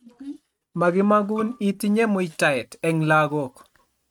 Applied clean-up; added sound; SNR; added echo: neural mask model RNNoise.